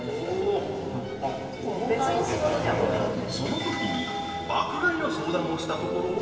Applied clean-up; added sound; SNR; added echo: none; Motorcycle; 12 dB; reverberation time 2.6 s.